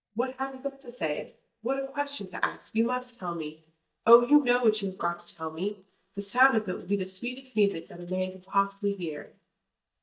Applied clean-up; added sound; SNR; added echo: neural mask model DeepFilterNet 3.